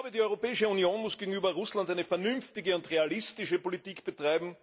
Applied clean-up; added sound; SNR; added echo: none; none; none; none.